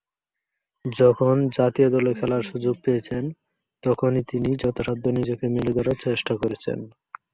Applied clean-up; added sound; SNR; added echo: none; none; none; none.